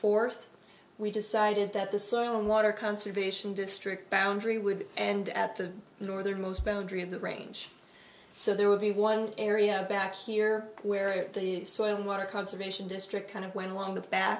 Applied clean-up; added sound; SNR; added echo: none; none; none; none.